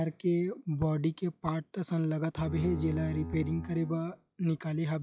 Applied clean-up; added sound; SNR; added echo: classical method log-MMSE.